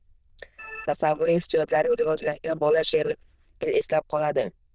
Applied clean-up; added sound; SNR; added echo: neural diffusion model UNIVERSE++.